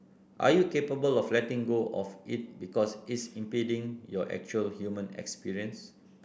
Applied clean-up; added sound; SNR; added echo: none; none; none; none.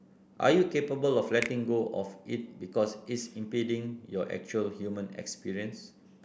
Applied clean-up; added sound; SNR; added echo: none; Finger snapping; 15 dB; none.